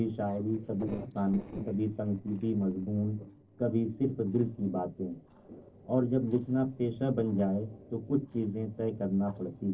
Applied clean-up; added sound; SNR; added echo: neural separator model SepFormer DNS4.